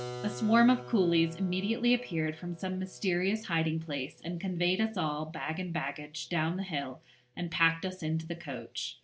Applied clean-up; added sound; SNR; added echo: none; Keyboard (musical); 18 dB; none.